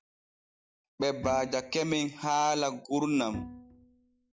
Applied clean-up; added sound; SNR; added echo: none; Bowed string instrument; 13 dB; none.